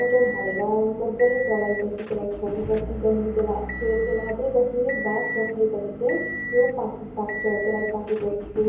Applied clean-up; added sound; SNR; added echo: none; Motor vehicle (road) / Engine; 8 dB; reverberation time 0.7 s.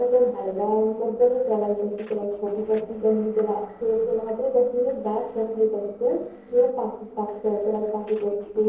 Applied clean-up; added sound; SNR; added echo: neural separator model SepFormer DNS4.